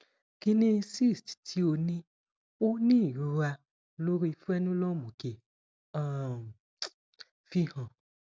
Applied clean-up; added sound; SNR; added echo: none; none; none; none.